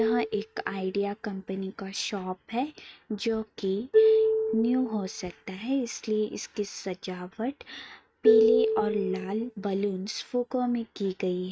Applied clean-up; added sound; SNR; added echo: neural mask model RNNoise.